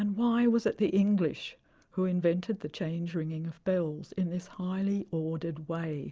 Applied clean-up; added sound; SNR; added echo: none; none; none; none.